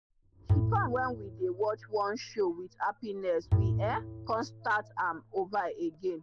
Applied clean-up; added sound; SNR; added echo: none; Bowed string instrument; 2 dB; none.